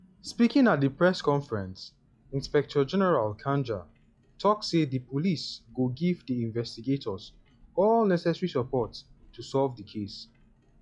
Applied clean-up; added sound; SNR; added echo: classical method log-MMSE.